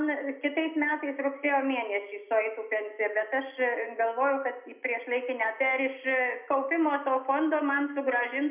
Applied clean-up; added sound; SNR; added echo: none; none; none; reverberation time 0.5 s.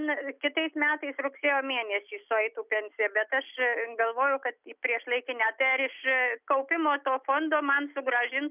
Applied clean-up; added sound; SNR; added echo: none; none; none; none.